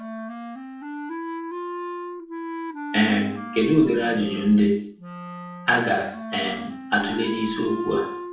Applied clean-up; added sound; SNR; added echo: none; Wind instrument, woodwind instrument; 9 dB; reverberation time 0.5 s.